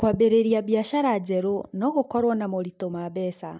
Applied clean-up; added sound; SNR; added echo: none; none; none; none.